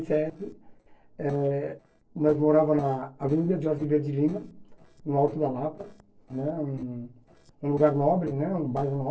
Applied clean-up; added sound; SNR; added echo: neural separator model SepFormer DNS4.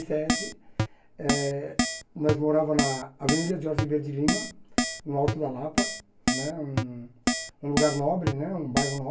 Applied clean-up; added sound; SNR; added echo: none; Keyboard (musical); 1 dB; reverberation time 0.2 s.